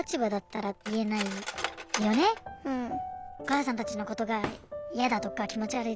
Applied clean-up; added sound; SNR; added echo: none; Cutlery, silverware; 11 dB; none.